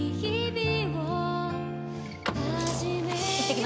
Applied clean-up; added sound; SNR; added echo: none; none; none; none.